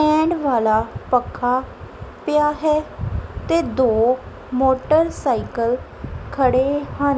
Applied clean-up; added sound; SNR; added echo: none; none; none; none.